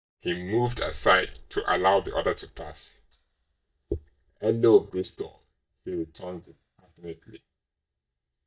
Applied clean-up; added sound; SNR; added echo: neural mask model DeepFilterNet 3.